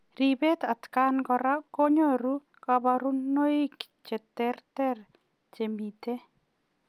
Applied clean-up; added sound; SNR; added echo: none; none; none; none.